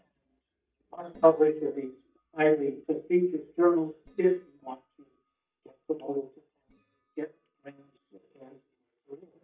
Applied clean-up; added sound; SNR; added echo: neural mask model DeepFilterNet 3.